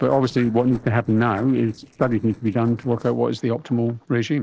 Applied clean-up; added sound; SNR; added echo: neural separator model SepFormer DNS4.